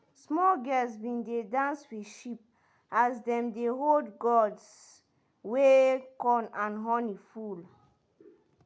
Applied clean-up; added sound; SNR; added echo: none; none; none; none.